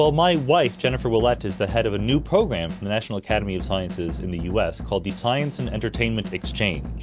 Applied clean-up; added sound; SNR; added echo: none; Drum / Drum kit; 10 dB; none.